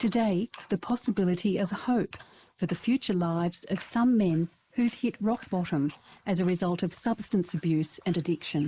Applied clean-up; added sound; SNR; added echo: neural mask model Resemble Enhance denoiser.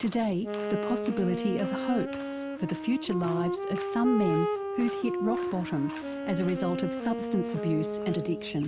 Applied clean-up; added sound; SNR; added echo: none; Wind instrument, woodwind instrument; 3 dB; none.